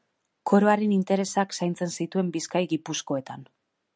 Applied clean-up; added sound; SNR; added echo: none; none; none; none.